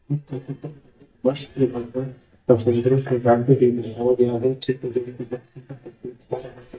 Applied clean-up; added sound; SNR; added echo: neural mask model DeepFilterNet 3.